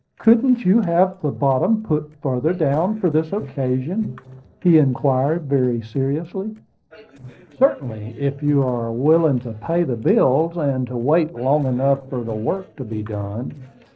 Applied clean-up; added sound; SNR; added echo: neural separator model SepFormer DNS4.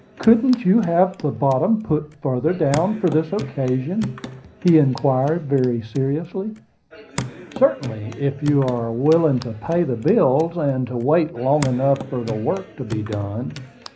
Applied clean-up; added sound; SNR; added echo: none; Hands / Wood; 15 dB; reverberation time 0.5 s.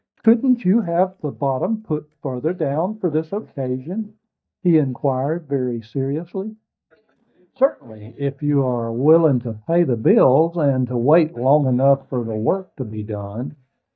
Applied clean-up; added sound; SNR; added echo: neural mask model DeepFilterNet 3.